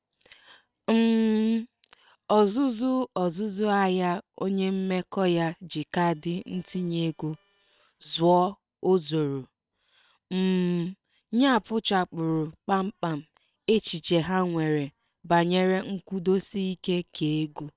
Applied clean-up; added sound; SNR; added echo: neural separator model SepFormer WHAM!.